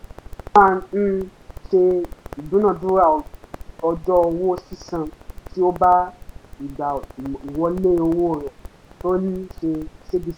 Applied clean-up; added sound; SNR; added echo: none; Crackle; 17 dB; none.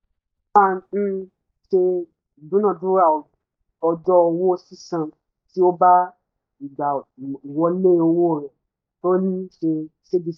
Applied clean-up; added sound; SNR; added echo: neural mask model DeepFilterNet 3.